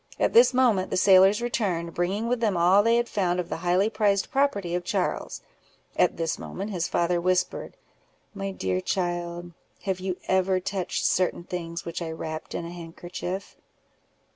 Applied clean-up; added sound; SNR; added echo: none; none; none; none.